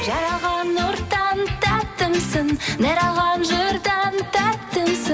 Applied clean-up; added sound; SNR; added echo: none; none; none; none.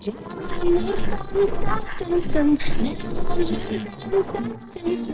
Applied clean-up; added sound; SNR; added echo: neural separator model SepFormer DNS4.